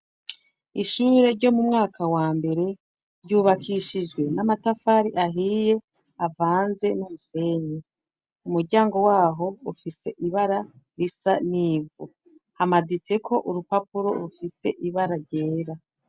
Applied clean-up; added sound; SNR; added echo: none; none; none; none.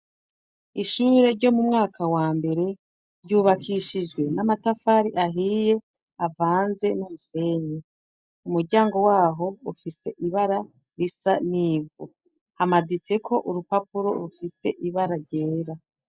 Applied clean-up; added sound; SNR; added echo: neural mask model DeepFilterNet 3.